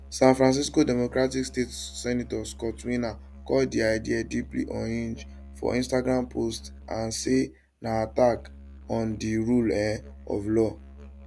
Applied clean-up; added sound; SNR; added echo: none; Musical instrument; 17 dB; none.